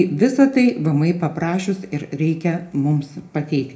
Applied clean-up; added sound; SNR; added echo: none; none; none; reverberation time 0.4 s.